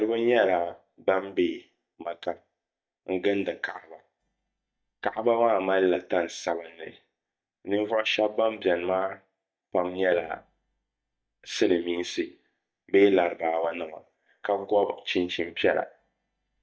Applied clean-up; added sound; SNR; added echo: neural mask model DeepFilterNet 3.